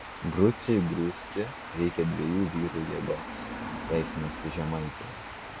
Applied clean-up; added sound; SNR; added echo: none; Water + Hi-hat; 9 dB; none.